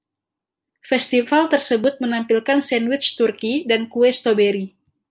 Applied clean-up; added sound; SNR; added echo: none; none; none; none.